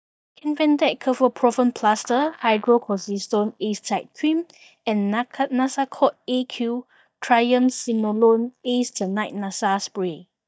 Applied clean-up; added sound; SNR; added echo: neural mask model DeepFilterNet 3.